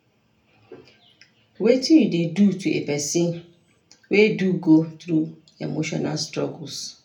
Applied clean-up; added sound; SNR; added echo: none; none; none; reverberation time 0.3 s.